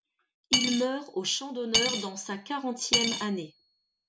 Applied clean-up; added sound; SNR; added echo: none; Cutlery, silverware / Dishes, pots, and pans; -1 dB; none.